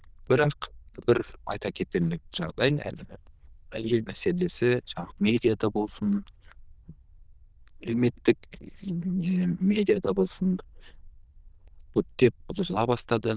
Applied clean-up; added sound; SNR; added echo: neural diffusion model UNIVERSE++.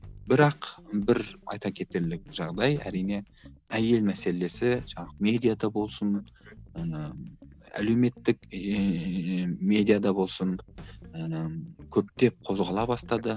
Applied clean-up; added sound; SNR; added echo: none; none; none; none.